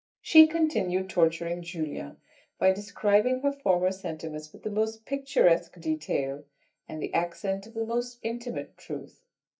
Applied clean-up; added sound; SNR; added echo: neural mask model DeepFilterNet 3.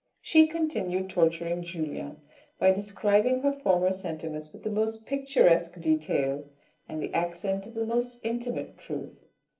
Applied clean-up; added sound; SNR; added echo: neural separator model SepFormer DNS4.